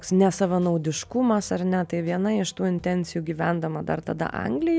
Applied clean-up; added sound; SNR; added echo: none; none; none; none.